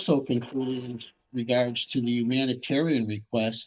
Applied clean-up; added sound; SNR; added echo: neural mask model DeepFilterNet 3.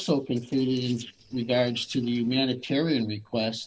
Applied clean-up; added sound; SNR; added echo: neural separator model SepFormer DNS4.